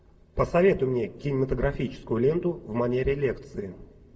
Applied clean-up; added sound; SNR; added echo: none; none; none; reverberation time 0.9 s.